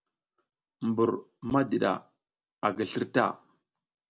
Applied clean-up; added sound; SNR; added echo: none; none; none; none.